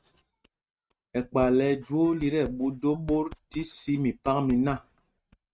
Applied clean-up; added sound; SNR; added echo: neural mask model RNNoise.